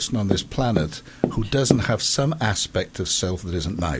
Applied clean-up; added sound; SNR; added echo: none; Tap; 6 dB; none.